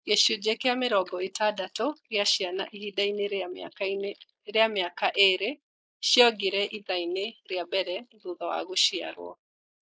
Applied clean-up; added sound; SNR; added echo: neural mask model Resemble Enhance denoiser.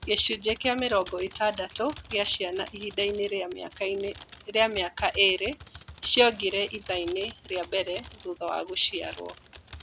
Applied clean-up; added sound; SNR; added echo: none; Typing; 18 dB; none.